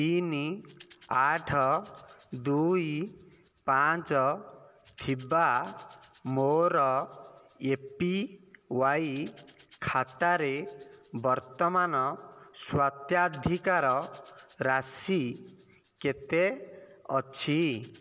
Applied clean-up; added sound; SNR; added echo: none; Rattle / Rattle (instrument); 19 dB; none.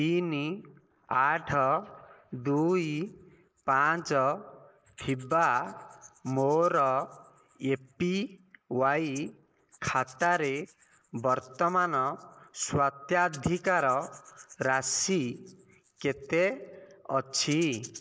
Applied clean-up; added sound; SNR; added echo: neural mask model Resemble Enhance denoiser.